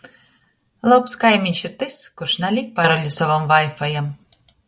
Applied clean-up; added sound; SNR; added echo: none; none; none; none.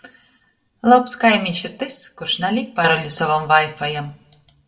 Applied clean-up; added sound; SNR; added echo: none; none; none; reverberation time 0.4 s.